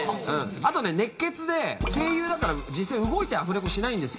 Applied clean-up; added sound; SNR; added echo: none; Bell; 20 dB; reverberation time 0.3 s.